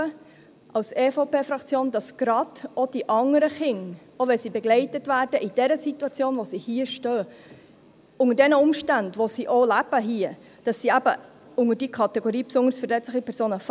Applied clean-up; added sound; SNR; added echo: none; none; none; none.